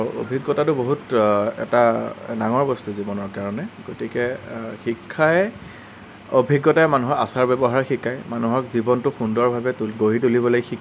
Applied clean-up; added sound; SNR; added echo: none; none; none; none.